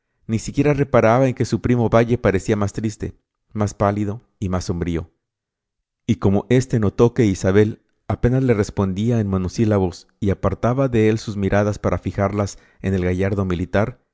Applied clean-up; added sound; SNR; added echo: none; none; none; none.